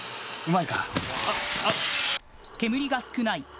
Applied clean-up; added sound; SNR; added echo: none; Breathing; 19 dB; none.